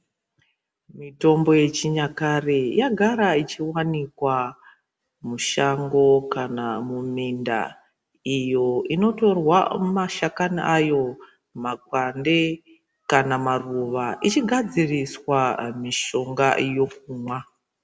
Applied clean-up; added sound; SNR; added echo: none; none; none; none.